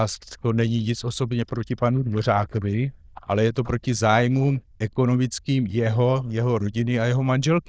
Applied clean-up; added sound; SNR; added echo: neural diffusion model UNIVERSE++.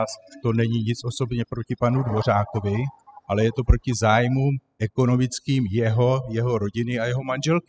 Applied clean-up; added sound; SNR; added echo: classical method spectral subtraction.